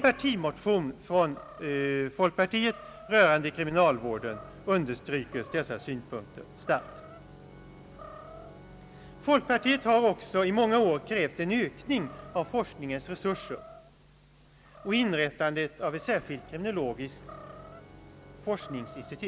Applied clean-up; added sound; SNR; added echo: none; Organ + Animal; 19 dB; none.